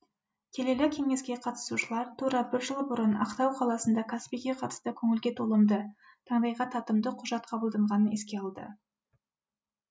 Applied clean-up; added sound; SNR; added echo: none; none; none; none.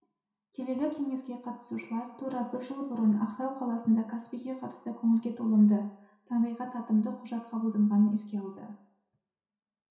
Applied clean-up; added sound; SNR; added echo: none; none; none; reverberation time 0.7 s.